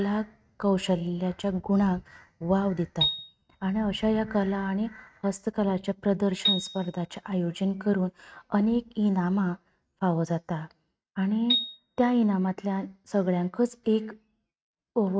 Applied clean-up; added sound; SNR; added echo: neural mask model RNNoise.